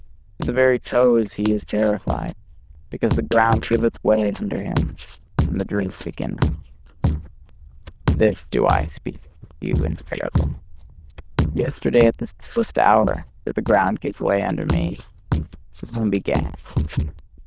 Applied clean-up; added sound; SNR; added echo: neural diffusion model UNIVERSE++.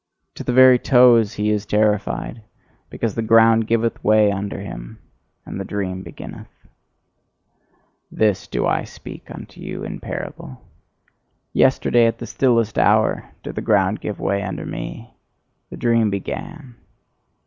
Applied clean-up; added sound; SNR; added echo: none; none; none; none.